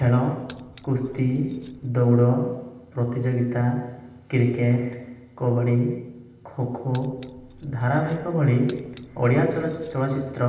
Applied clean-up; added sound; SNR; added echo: none; Keys jangling; 14 dB; reverberation time 1.0 s.